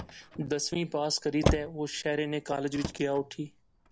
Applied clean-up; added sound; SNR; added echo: none; Motor vehicle (road); 5 dB; none.